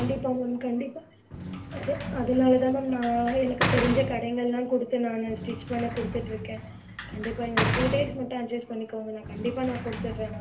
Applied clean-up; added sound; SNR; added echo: none; Sliding door / Slam; 5 dB; reverberation time 0.3 s.